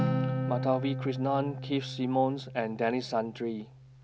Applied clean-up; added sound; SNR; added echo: none; Acoustic guitar; 3 dB; none.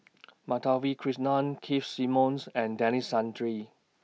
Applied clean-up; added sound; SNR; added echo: none; none; none; none.